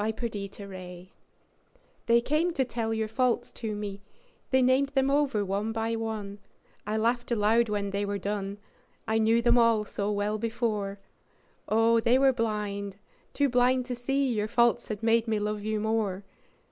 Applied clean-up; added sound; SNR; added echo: none; none; none; none.